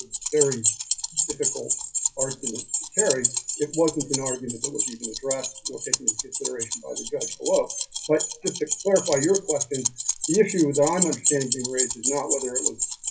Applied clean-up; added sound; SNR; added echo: classical method WPE with log-MMSE.